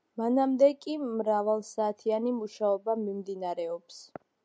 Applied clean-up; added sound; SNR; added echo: none; none; none; none.